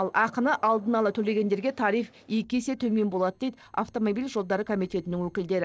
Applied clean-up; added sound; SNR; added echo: neural separator model SepFormer DNS4.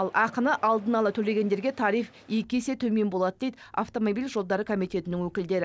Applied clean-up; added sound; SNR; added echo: none; none; none; none.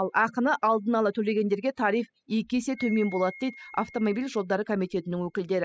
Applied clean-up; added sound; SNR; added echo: classical method spectral subtraction.